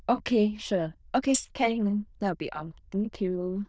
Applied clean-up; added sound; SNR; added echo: neural diffusion model UNIVERSE++.